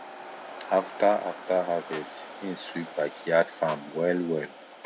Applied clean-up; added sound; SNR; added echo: none; Waves, surf + Fart; 14 dB; none.